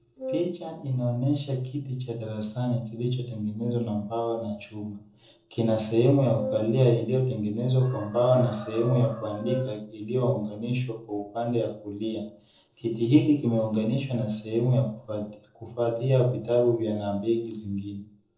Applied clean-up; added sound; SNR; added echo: neural separator model SepFormer DNS4.